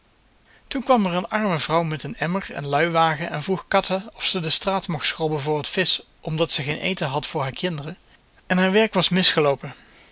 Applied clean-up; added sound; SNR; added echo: none; none; none; none.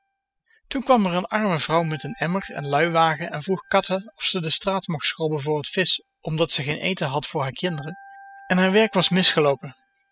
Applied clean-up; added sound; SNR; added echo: classical method spectral subtraction.